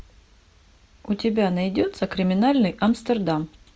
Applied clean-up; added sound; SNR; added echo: none; none; none; none.